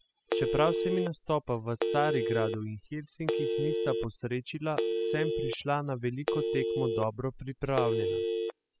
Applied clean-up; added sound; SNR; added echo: classical method spectral subtraction.